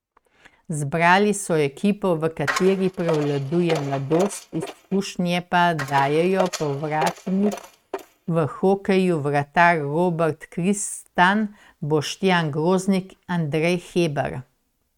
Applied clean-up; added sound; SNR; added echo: neural mask model RNNoise.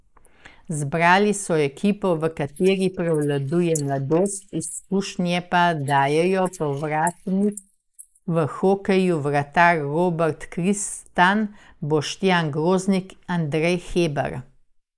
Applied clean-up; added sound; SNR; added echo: neural mask model Resemble Enhance denoiser.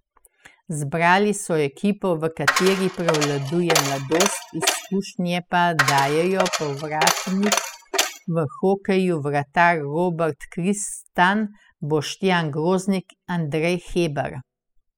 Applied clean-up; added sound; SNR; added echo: classical method spectral subtraction.